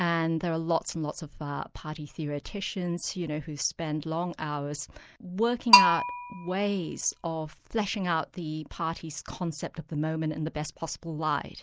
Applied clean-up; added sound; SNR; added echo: none; Bell; -3 dB; none.